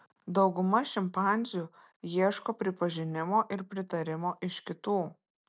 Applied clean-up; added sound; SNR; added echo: none; none; none; none.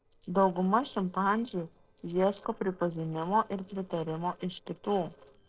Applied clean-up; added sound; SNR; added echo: neural separator model SepFormer DNS4.